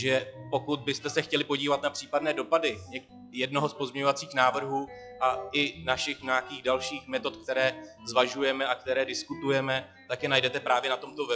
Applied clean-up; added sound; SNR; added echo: classical method log-MMSE.